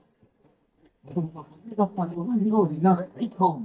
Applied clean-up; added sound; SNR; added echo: neural mask model DeepFilterNet 3.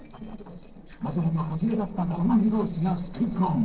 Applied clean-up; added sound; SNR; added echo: neural separator model SepFormer DNS4.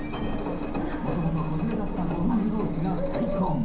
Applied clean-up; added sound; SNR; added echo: none; Engine; 2 dB; reverberation time 0.6 s.